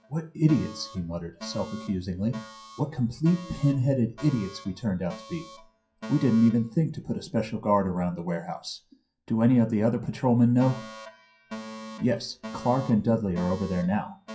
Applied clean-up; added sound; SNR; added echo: classical method WPE with log-MMSE.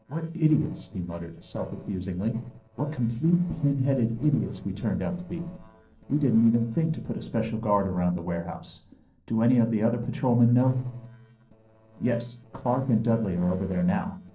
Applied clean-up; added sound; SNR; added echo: neural separator model SepFormer DNS4.